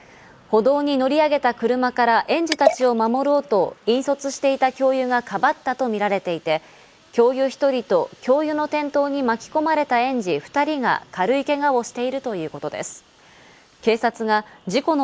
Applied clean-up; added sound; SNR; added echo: neural mask model Resemble Enhance denoiser.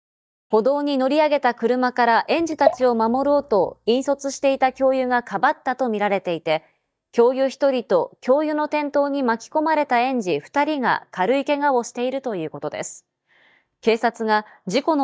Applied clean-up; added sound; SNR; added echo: neural mask model DeepFilterNet 3.